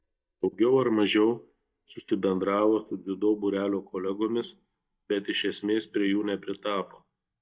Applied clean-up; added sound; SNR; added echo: neural mask model DeepFilterNet 3.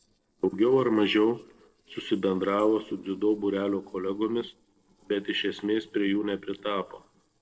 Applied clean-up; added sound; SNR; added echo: neural separator model SepFormer DNS4.